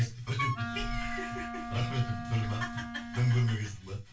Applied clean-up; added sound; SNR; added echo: none; Wind instrument, woodwind instrument; 7 dB; reverberation time 0.2 s.